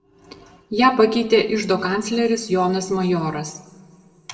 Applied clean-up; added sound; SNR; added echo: none; none; none; reverberation time 1.1 s.